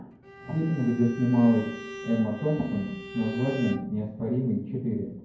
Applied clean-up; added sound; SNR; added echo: none; Bowed string instrument; 15 dB; reverberation time 0.9 s.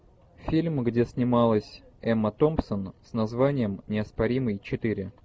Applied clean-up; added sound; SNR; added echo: none; none; none; none.